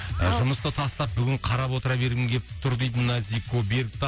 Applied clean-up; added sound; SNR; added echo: none; none; none; none.